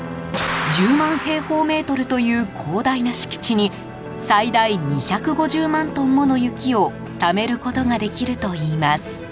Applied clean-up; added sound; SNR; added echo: none; none; none; none.